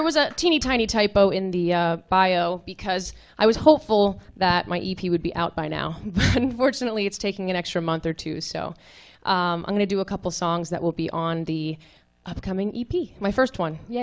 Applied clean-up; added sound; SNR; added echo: none; none; none; none.